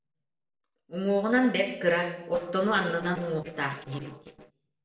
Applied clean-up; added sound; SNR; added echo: neural separator model SepFormer DNS4.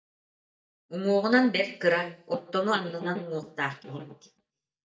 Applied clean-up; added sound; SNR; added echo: neural mask model DeepFilterNet 3.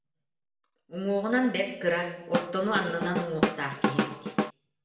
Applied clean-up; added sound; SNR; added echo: none; Drum / Drum kit; -1 dB; reverberation time 0.8 s.